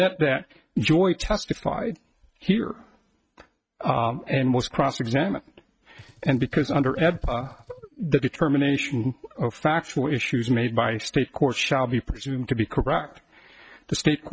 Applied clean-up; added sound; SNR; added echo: neural mask model RNNoise.